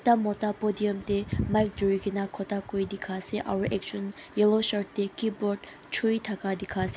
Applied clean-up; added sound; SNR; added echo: none; none; none; none.